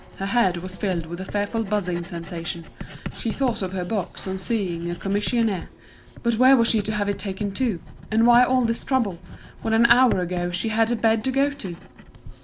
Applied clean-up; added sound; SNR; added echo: none; Writing; 14 dB; none.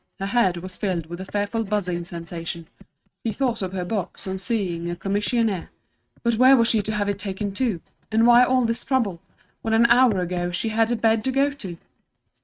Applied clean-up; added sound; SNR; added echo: neural mask model RNNoise.